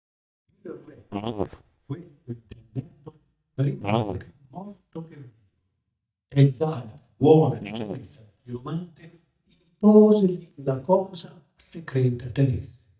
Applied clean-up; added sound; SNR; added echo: neural mask model DeepFilterNet 3.